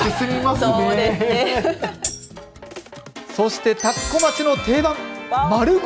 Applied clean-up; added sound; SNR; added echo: none; Tambourine; 13 dB; none.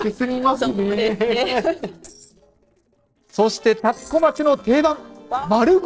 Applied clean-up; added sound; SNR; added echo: neural separator model SepFormer DNS4.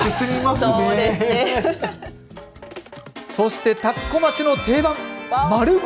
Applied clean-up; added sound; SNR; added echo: none; none; none; none.